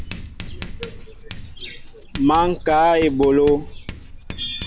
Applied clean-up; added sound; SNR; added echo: none; Writing; 11 dB; none.